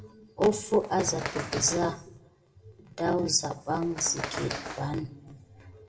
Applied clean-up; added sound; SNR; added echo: none; Bird; 10 dB; reverberation time 0.3 s.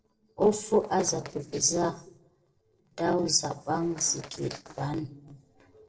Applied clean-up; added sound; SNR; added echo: neural separator model SepFormer DNS4.